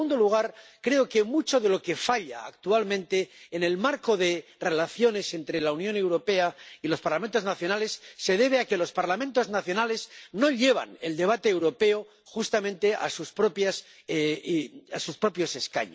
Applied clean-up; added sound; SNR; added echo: none; none; none; none.